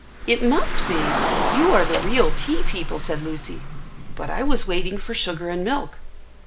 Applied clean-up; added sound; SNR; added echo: none; Car + Door; 8 dB; none.